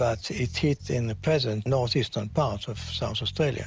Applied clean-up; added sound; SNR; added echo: none; Bass guitar; 14 dB; none.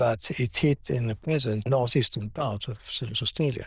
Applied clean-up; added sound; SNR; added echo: neural diffusion model UNIVERSE++.